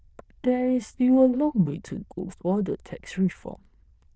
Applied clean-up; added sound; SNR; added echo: neural diffusion model UNIVERSE++.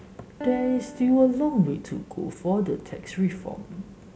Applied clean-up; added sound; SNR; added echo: none; Piano; 17 dB; none.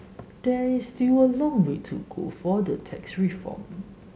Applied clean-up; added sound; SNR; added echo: none; none; none; none.